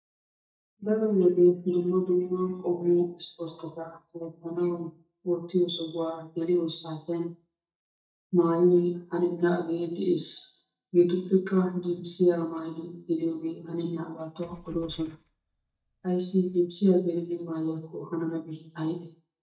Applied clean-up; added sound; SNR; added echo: neural mask model DeepFilterNet 3.